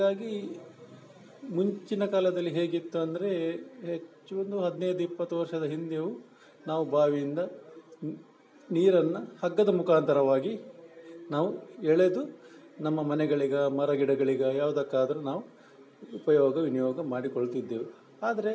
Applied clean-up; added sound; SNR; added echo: none; none; none; none.